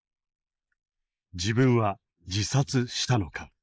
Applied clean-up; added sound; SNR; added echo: neural mask model Resemble Enhance denoiser.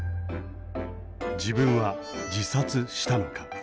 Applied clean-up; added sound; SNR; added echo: none; none; none; none.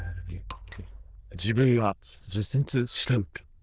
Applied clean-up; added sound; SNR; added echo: neural diffusion model UNIVERSE++.